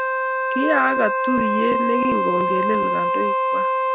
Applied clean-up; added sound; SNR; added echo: none; Wind instrument, woodwind instrument; -3 dB; none.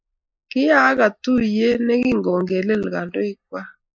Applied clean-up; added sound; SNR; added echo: neural mask model Resemble Enhance denoiser.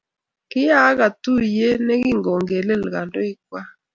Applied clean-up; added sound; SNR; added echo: none; none; none; none.